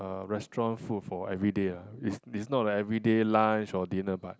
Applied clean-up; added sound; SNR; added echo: none; none; none; none.